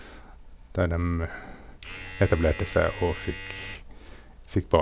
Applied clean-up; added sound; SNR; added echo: none; Domestic sounds, home sounds; 15 dB; none.